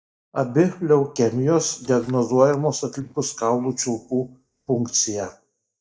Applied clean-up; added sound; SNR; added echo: neural mask model DeepFilterNet 3.